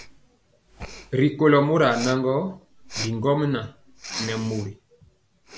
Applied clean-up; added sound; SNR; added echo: none; Respiratory sounds; 15 dB; none.